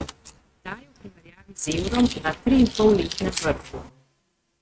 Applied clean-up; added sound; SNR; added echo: neural mask model RNNoise.